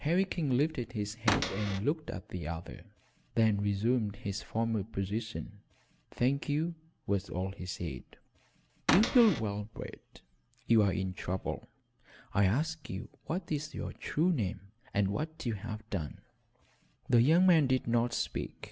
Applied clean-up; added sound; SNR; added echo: none; Cupboard open or close / Door; 2 dB; none.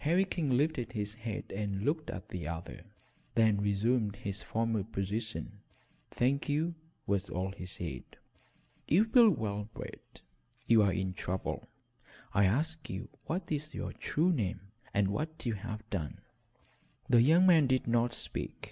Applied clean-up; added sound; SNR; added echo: none; none; none; none.